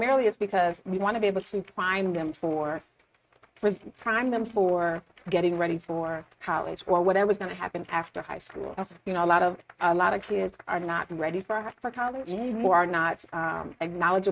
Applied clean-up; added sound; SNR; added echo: neural mask model RNNoise.